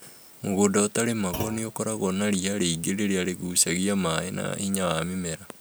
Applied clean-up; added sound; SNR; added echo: none; Thump, thud; 15 dB; none.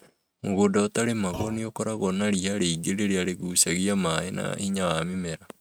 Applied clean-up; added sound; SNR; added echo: neural mask model RNNoise.